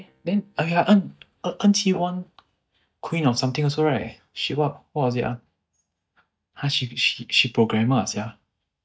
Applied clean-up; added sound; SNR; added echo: neural mask model DeepFilterNet 3.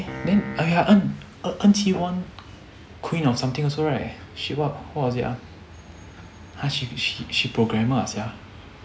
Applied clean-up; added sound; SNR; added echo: none; Piano; 11 dB; none.